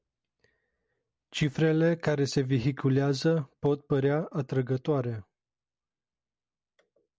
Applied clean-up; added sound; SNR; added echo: none; none; none; none.